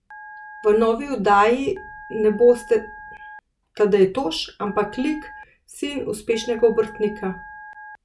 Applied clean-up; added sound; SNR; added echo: none; Telephone; 20 dB; none.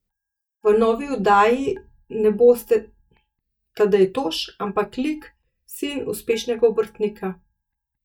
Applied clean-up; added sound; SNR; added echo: neural mask model DeepFilterNet 3.